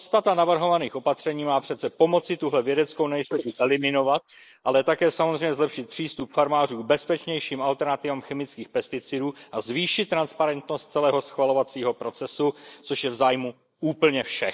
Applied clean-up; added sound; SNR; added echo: neural mask model Resemble Enhance denoiser.